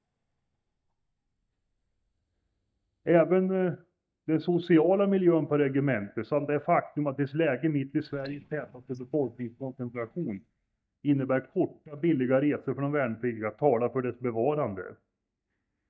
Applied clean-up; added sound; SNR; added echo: neural mask model DeepFilterNet 3.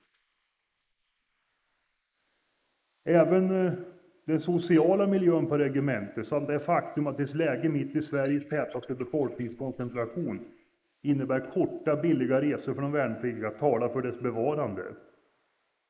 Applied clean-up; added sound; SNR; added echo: neural mask model Resemble Enhance denoiser.